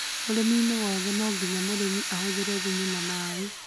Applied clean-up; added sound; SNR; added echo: none; Drill; 2 dB; none.